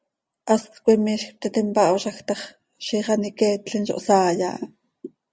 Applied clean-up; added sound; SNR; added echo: none; none; none; none.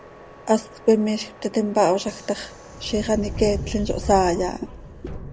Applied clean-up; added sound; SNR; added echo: none; Subway, metro, underground; 11 dB; none.